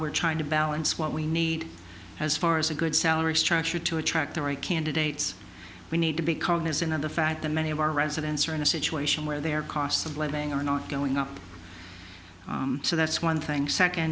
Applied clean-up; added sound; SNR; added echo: none; none; none; none.